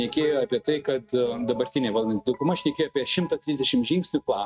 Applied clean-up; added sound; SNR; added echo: neural mask model RNNoise.